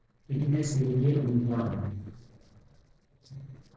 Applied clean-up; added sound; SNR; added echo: neural separator model SepFormer DNS4.